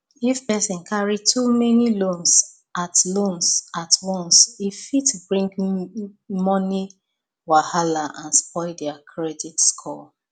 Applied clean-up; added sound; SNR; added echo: none; none; none; none.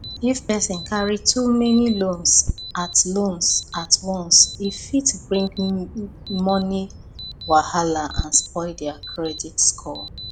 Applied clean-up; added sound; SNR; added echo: none; Alarm + Bird vocalization, bird call, bird song; 13 dB; none.